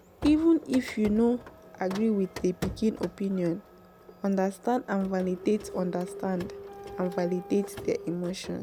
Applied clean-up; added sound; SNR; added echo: none; Printer; 14 dB; none.